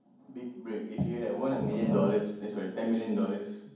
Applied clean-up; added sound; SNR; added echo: none; none; none; reverberation time 1.2 s.